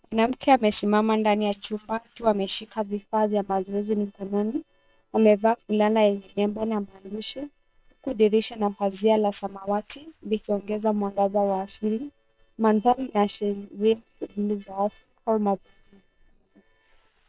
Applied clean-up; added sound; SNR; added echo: neural separator model SepFormer WHAM!.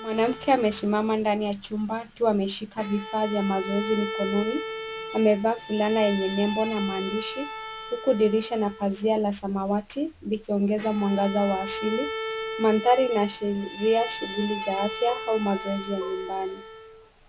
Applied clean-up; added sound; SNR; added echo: none; Bowed string instrument; 10 dB; none.